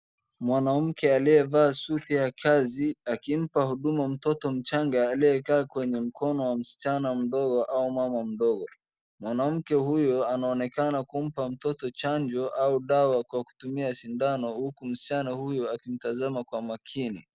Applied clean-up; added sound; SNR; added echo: none; none; none; none.